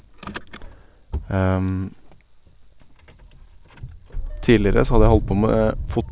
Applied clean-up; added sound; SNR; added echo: none; Engine starting / Motor vehicle (road); 3 dB; none.